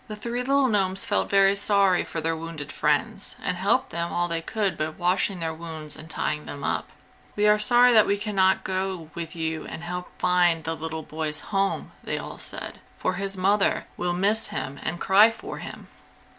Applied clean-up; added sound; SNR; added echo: none; none; none; none.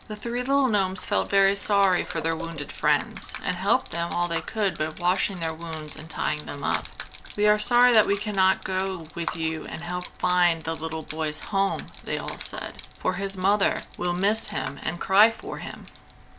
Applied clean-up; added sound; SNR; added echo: none; Gurgling / Liquid; 14 dB; none.